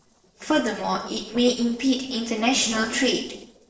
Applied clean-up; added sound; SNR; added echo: neural separator model SepFormer DNS4.